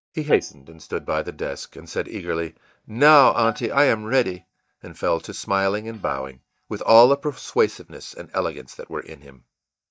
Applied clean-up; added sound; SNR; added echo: neural mask model DeepFilterNet 3.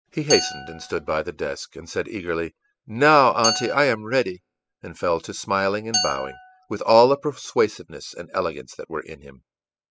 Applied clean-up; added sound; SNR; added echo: classical method spectral subtraction.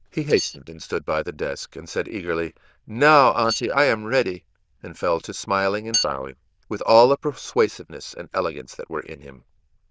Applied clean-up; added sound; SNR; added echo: neural diffusion model UNIVERSE++.